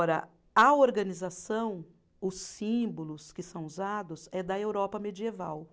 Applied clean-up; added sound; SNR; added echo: none; none; none; none.